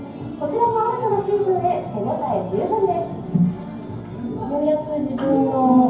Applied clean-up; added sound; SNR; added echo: none; none; none; reverberation time 0.9 s.